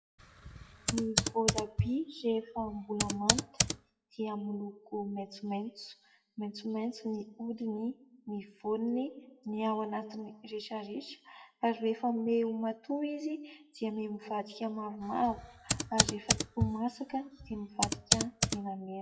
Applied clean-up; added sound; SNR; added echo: classical method WPE with log-MMSE.